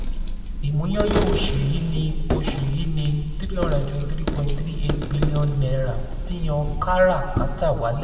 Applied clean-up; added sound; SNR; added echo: none; Coin (dropping); 0 dB; reverberation time 1.5 s.